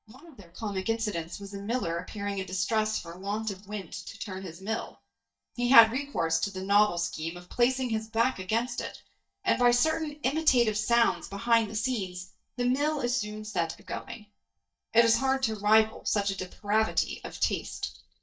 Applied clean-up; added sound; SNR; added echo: neural mask model DeepFilterNet 3.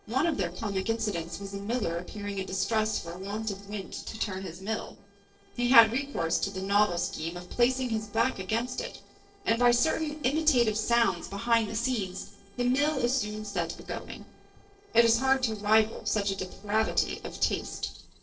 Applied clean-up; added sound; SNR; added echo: neural separator model SepFormer DNS4.